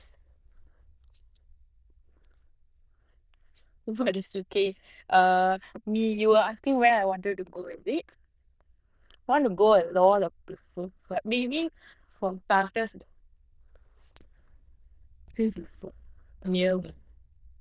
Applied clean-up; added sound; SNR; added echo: neural diffusion model UNIVERSE++.